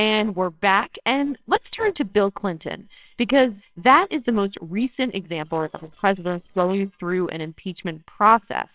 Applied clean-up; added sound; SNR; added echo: neural separator model SepFormer WHAMR!.